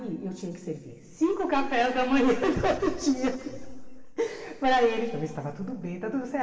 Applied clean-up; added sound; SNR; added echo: none; none; none; reverberation time 2.0 s.